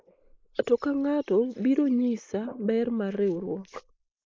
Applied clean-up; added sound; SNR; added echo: neural mask model Resemble Enhance denoiser.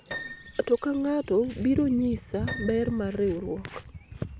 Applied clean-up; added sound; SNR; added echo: none; Piano; 16 dB; none.